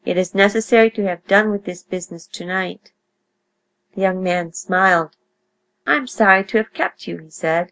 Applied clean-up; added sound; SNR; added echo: none; none; none; none.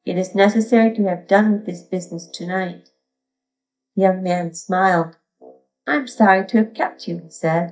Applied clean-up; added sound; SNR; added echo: neural mask model DeepFilterNet 3.